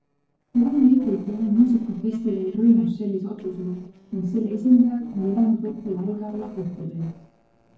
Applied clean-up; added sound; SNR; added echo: neural separator model SepFormer DNS4.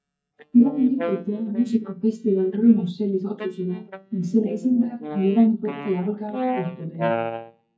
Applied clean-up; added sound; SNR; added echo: neural mask model DeepFilterNet 3.